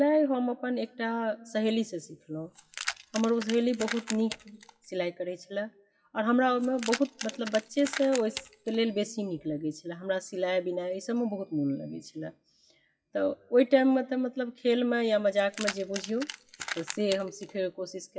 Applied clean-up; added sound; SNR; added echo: classical method WPE with log-MMSE.